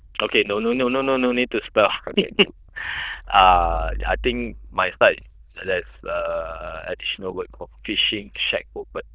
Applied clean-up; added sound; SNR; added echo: neural diffusion model UNIVERSE++.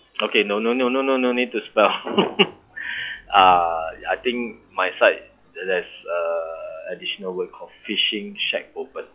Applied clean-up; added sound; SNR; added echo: classical method log-MMSE.